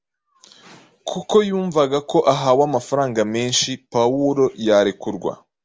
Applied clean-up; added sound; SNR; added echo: none; none; none; none.